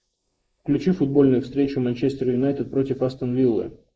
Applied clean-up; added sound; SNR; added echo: neural mask model Resemble Enhance denoiser.